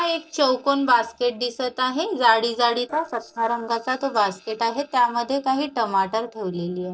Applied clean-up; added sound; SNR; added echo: neural separator model SepFormer DNS4.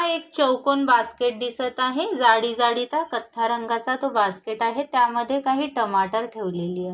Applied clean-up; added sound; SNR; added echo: none; none; none; none.